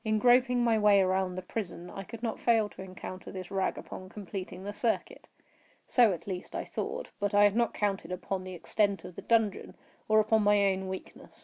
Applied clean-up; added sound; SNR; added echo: none; none; none; none.